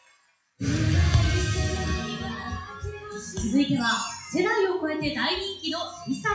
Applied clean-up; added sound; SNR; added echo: classical method WPE with log-MMSE.